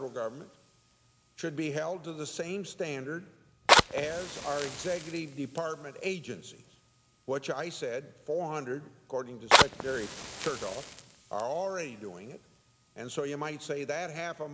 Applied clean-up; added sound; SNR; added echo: none; Fire; -2 dB; none.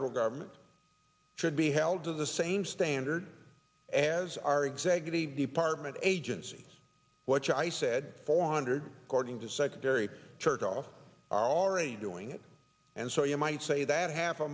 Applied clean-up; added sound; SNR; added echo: none; none; none; none.